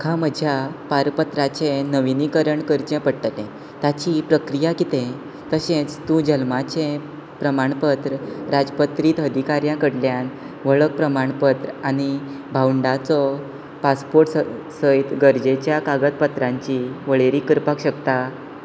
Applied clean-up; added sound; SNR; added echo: none; none; none; none.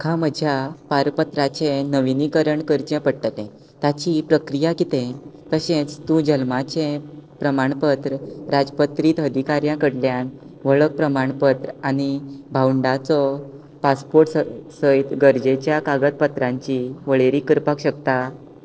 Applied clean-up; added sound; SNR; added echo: neural separator model SepFormer DNS4.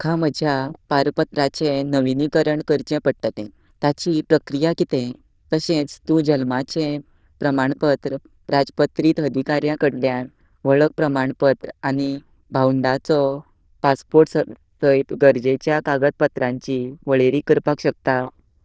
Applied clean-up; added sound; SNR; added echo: neural diffusion model UNIVERSE++.